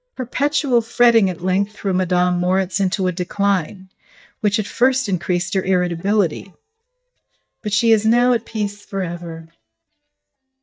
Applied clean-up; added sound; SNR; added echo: neural mask model DeepFilterNet 3.